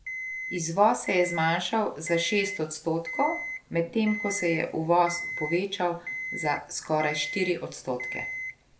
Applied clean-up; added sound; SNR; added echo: none; Alarm; 9 dB; none.